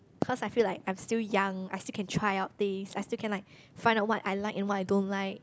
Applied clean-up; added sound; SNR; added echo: none; none; none; none.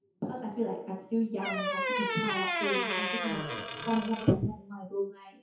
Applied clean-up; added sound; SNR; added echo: classical method WPE with log-MMSE.